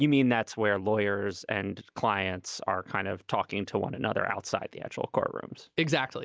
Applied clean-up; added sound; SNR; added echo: none; none; none; none.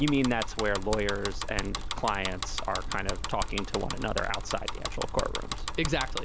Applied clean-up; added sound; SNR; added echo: none; Bicycle; 2 dB; none.